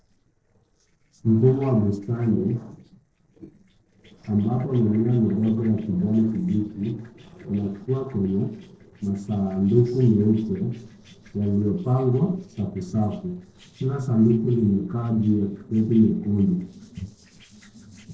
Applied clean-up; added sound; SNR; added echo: neural separator model SepFormer DNS4.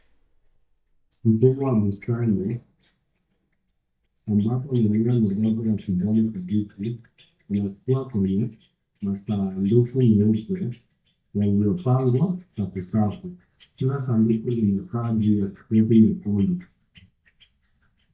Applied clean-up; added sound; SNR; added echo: neural mask model DeepFilterNet 3.